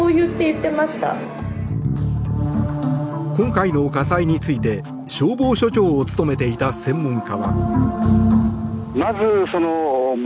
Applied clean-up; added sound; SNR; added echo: none; none; none; none.